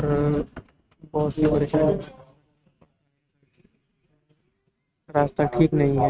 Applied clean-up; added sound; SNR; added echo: neural mask model RNNoise.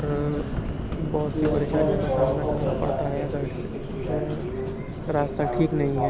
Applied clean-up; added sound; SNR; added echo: none; Subway, metro, underground; -2 dB; none.